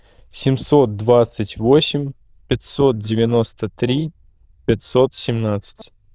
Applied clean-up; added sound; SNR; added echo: neural diffusion model UNIVERSE++.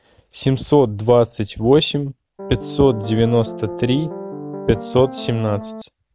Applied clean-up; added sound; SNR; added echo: none; Piano; 11 dB; none.